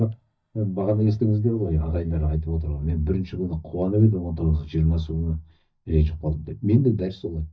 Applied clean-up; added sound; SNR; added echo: neural mask model DeepFilterNet 3.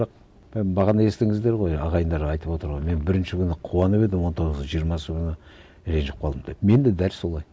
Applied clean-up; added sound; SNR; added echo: none; none; none; none.